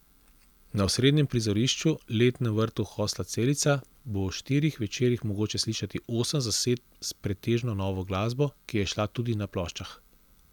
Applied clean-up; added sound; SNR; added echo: none; none; none; none.